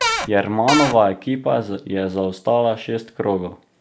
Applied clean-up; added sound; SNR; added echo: none; Cupboard open or close / Door; 2 dB; none.